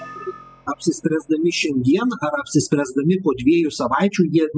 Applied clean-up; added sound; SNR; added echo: classical method spectral subtraction.